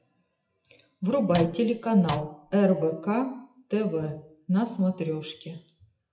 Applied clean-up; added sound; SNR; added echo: classical method WPE with log-MMSE.